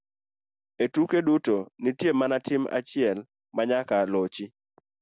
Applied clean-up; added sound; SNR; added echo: none; none; none; none.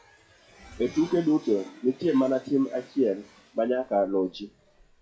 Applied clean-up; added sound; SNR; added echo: classical method WPE with log-MMSE.